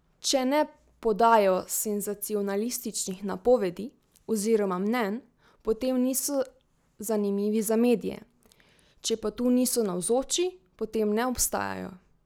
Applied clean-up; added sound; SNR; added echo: none; none; none; none.